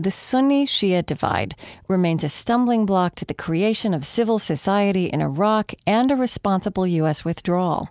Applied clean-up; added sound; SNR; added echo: none; none; none; none.